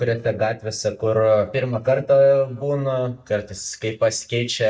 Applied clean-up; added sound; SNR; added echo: neural mask model DeepFilterNet 3.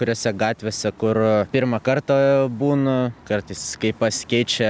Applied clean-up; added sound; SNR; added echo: none; none; none; none.